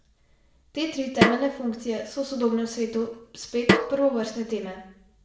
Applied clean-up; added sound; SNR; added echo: none; Snare drum; -1 dB; reverberation time 0.6 s.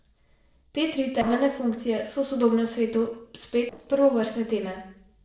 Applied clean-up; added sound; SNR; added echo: neural separator model SepFormer DNS4.